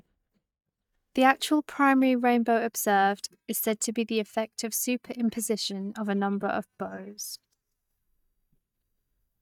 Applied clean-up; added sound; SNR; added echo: neural mask model DeepFilterNet 3.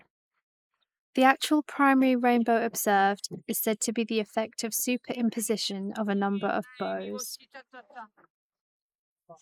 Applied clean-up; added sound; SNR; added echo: neural mask model Resemble Enhance denoiser.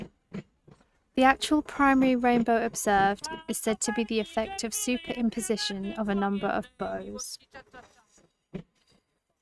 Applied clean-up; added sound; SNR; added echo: neural mask model RNNoise.